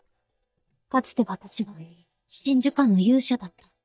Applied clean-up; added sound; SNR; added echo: neural mask model DeepFilterNet 3.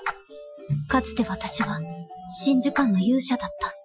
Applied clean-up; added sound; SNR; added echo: classical method Wiener filter.